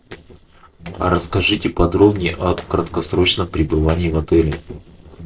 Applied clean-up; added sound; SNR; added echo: neural separator model SepFormer DNS4.